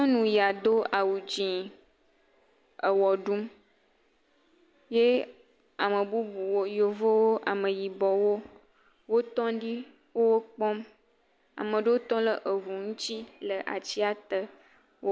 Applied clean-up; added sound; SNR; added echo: none; none; none; none.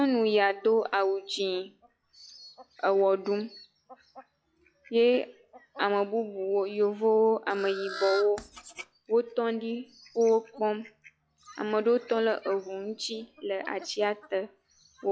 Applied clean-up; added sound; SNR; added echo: classical method log-MMSE.